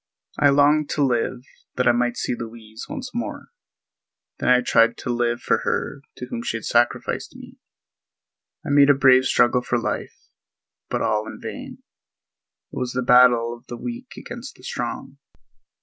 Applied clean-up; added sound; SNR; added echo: none; none; none; none.